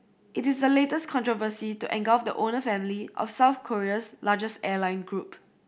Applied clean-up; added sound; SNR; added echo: none; none; none; none.